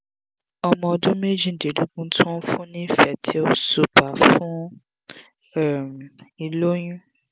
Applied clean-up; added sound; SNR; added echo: none; none; none; none.